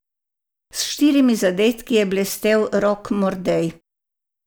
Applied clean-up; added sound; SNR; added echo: none; none; none; none.